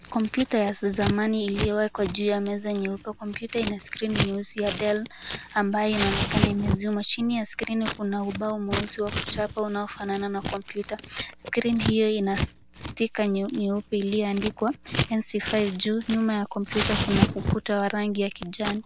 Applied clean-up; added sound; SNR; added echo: none; Scissors; 5 dB; none.